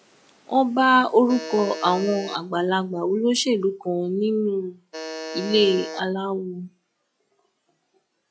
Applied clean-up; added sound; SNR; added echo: classical method log-MMSE.